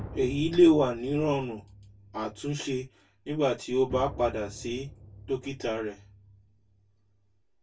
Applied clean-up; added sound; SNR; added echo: none; Drum; 17 dB; reverberation time 0.1 s.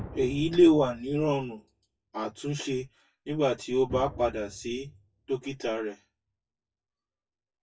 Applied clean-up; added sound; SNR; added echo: classical method WPE with log-MMSE.